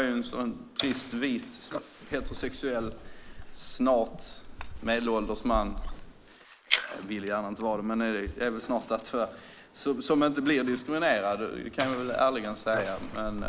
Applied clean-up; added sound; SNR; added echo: neural mask model Resemble Enhance denoiser.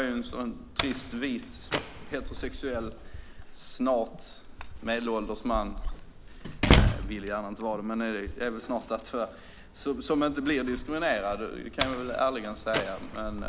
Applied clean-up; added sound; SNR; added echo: none; Slam; 1 dB; none.